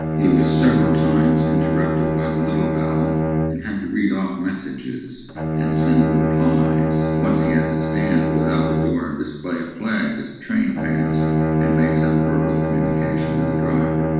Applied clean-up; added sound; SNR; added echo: none; Bowed string instrument; -3 dB; reverberation time 1.1 s.